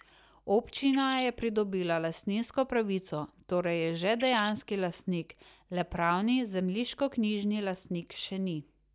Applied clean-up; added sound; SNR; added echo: none; Bird; 14 dB; none.